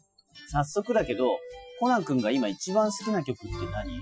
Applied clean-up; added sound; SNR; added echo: classical method Wiener filter.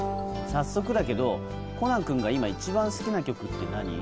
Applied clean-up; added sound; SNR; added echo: none; Bowed string instrument; 11 dB; none.